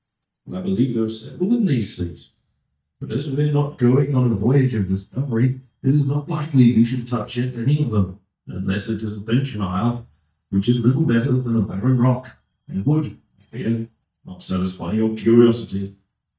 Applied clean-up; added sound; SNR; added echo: neural mask model DeepFilterNet 3.